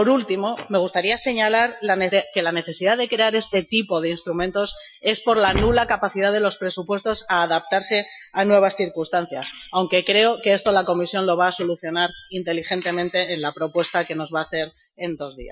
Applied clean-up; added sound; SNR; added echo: classical method Wiener filter.